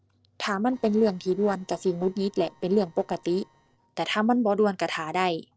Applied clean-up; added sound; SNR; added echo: neural separator model SepFormer DNS4.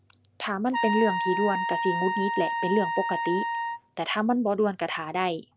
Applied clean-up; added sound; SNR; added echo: none; Trumpet; 1 dB; none.